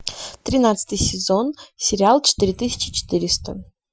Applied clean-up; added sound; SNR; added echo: classical method Wiener filter.